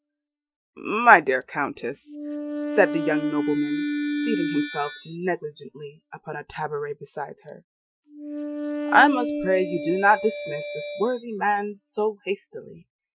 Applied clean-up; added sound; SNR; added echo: classical method Wiener filter.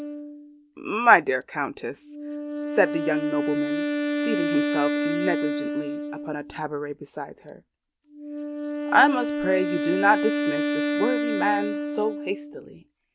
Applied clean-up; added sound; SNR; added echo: none; Wind instrument, woodwind instrument; 2 dB; none.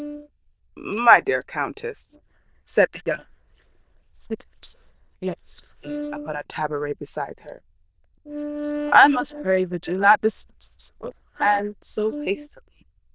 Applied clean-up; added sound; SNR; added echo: neural diffusion model UNIVERSE++.